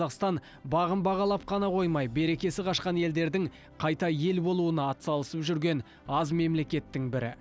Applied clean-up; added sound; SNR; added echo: none; none; none; none.